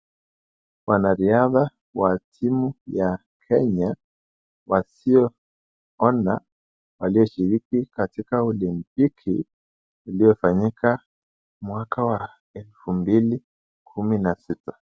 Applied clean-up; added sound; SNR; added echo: none; none; none; none.